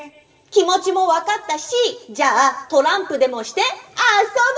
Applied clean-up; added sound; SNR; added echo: none; none; none; reverberation time 0.8 s.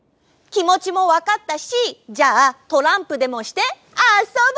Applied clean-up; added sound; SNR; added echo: none; none; none; none.